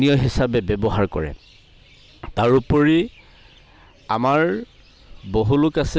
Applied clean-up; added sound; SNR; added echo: none; none; none; none.